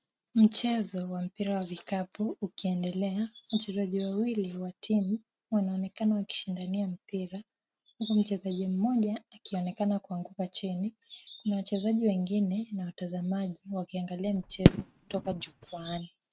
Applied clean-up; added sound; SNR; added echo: neural mask model RNNoise.